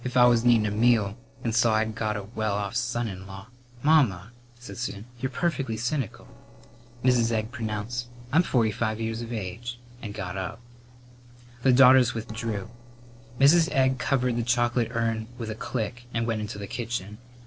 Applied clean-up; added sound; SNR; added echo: neural separator model SepFormer DNS4.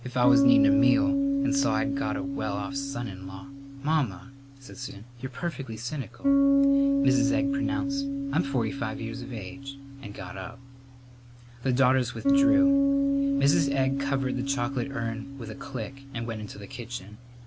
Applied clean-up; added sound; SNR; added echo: none; Bass guitar; -2 dB; none.